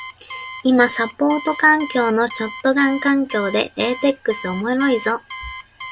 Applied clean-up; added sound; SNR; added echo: none; Alarm; 13 dB; none.